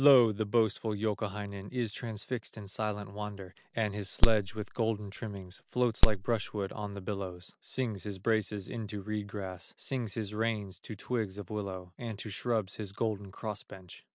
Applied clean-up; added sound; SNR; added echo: none; Crack; -5 dB; none.